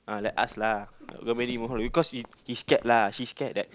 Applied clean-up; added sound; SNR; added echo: none; Walk, footsteps; 17 dB; none.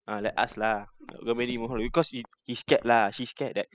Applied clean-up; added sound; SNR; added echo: classical method spectral subtraction.